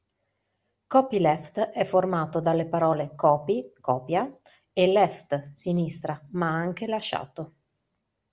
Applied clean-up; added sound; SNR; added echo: none; none; none; none.